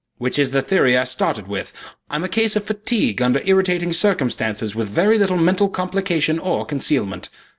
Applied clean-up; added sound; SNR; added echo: none; none; none; none.